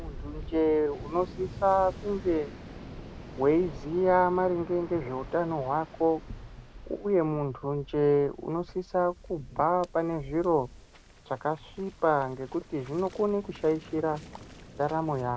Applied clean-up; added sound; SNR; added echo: none; Waves, surf; 15 dB; none.